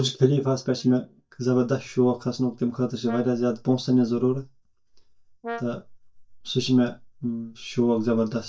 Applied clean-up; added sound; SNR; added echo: neural mask model DeepFilterNet 3.